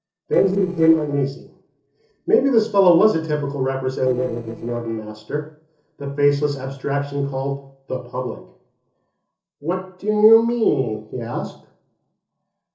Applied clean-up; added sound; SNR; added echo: neural separator model SepFormer DNS4.